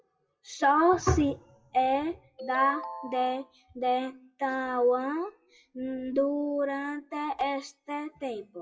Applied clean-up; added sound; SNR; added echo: classical method WPE with log-MMSE.